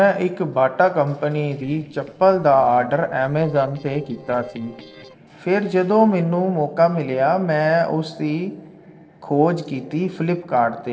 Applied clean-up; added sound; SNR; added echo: neural separator model SepFormer DNS4.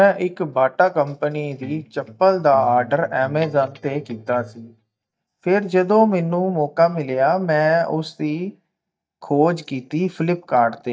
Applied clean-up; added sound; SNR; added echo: neural mask model DeepFilterNet 3.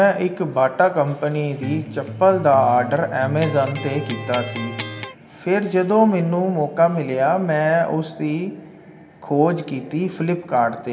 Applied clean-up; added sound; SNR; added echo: none; Electric guitar; 10 dB; reverberation time 0.7 s.